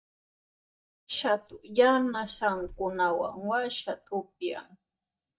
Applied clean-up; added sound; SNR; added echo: neural mask model DeepFilterNet 3.